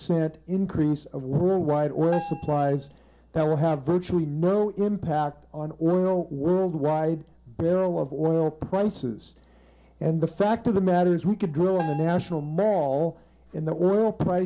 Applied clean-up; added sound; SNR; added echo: none; Bell; 16 dB; reverberation time 0.3 s.